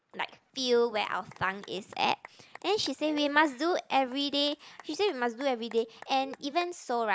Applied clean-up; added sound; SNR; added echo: neural mask model Resemble Enhance denoiser.